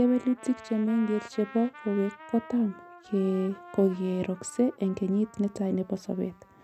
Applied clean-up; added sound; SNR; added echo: none; Trumpet; 20 dB; none.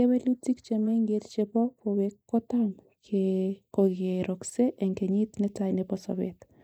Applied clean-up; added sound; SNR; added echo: neural mask model Resemble Enhance denoiser.